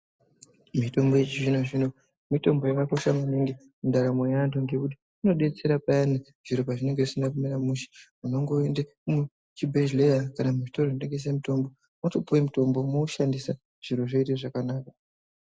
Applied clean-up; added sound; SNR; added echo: none; none; none; none.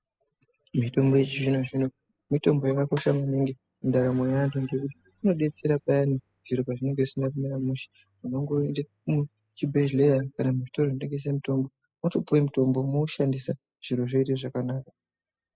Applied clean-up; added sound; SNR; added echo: classical method spectral subtraction.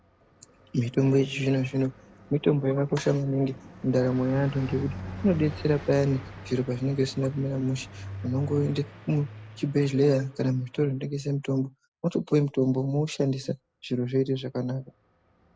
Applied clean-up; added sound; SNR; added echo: none; Car passing by; 17 dB; none.